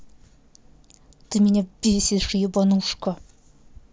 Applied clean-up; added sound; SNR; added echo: none; none; none; none.